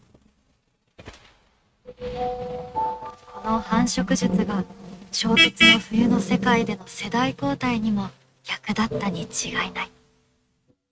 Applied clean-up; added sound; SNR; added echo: neural mask model RNNoise.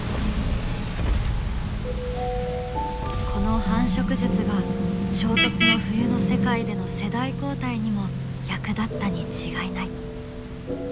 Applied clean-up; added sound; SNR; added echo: none; Vehicle horn, car horn, honking; -1 dB; none.